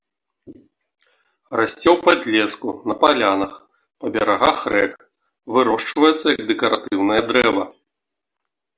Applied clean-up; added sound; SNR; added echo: none; none; none; none.